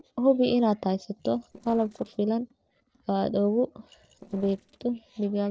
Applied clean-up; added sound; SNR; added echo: neural separator model SepFormer DNS4.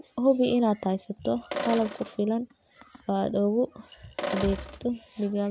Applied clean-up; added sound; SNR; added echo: none; Sink (filling or washing); 8 dB; none.